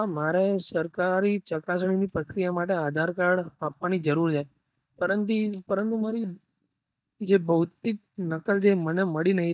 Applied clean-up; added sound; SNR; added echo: neural mask model DeepFilterNet 3.